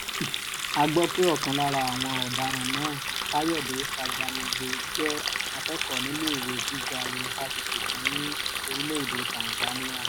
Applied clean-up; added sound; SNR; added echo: none; Water tap, faucet; -1 dB; none.